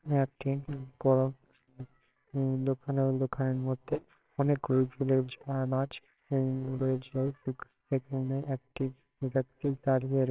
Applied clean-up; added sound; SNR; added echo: neural separator model SepFormer WHAMR!.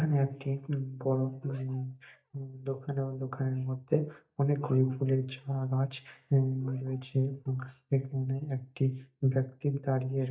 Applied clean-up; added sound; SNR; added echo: neural mask model DeepFilterNet 3.